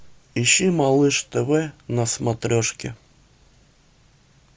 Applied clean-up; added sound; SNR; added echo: none; none; none; none.